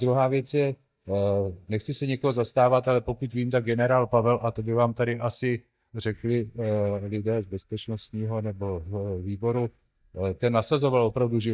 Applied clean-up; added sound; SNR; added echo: neural mask model DeepFilterNet 3.